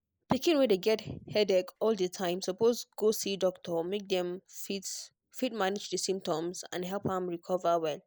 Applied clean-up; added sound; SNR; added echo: neural mask model Resemble Enhance denoiser.